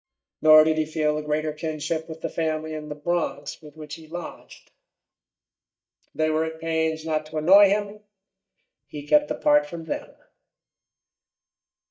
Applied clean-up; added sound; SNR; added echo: neural mask model DeepFilterNet 3.